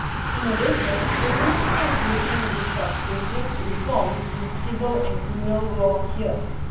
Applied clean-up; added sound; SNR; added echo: none; Bicycle; -3 dB; reverberation time 0.8 s.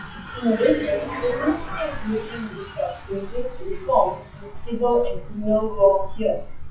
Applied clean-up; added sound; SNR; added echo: classical method WPE with log-MMSE.